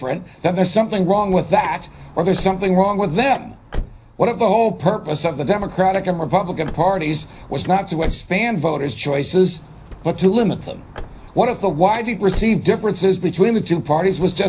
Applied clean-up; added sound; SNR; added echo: none; Car; 16 dB; reverberation time 0.4 s.